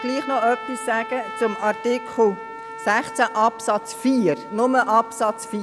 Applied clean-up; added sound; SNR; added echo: none; Trumpet; 12 dB; none.